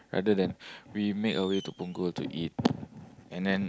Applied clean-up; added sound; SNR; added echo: none; Fireworks; 19 dB; none.